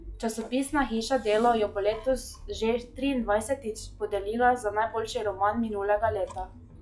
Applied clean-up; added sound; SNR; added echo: classical method log-MMSE.